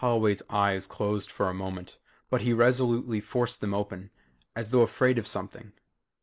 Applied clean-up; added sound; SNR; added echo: neural mask model Resemble Enhance denoiser.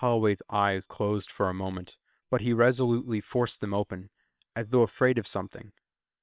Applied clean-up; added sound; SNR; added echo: neural separator model SepFormer WHAM!.